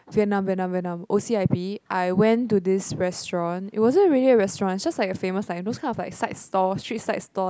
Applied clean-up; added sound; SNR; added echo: none; none; none; none.